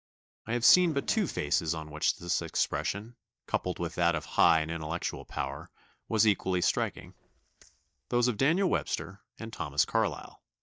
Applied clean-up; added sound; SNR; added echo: neural mask model DeepFilterNet 3.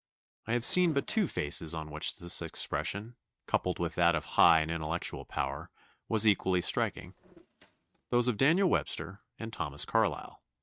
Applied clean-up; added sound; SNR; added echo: neural mask model RNNoise.